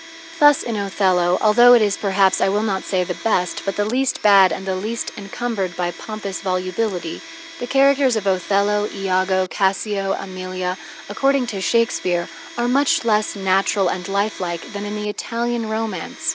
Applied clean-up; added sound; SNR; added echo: none; Domestic sounds, home sounds; 17 dB; none.